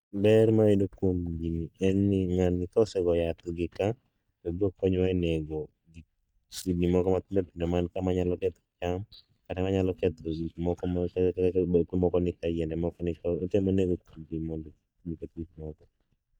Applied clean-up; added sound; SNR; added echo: neural mask model DeepFilterNet 3.